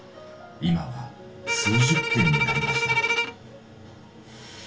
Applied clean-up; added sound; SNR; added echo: none; Bowed string instrument; -2 dB; reverberation time 0.2 s.